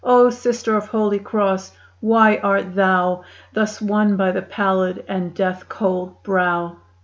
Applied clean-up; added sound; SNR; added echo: none; none; none; none.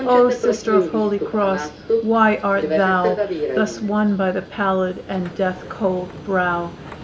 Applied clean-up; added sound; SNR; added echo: none; Subway, metro, underground; 5 dB; none.